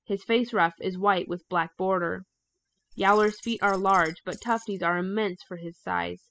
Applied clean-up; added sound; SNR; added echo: classical method spectral subtraction.